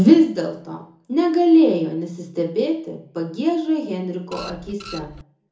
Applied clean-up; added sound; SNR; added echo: none; Printer; 17 dB; reverberation time 0.6 s.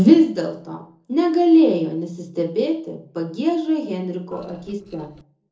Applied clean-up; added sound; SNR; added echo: neural separator model SepFormer DNS4.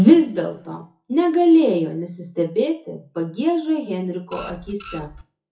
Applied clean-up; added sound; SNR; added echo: classical method WPE with log-MMSE.